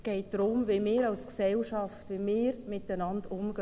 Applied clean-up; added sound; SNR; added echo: none; Thunder; 18 dB; none.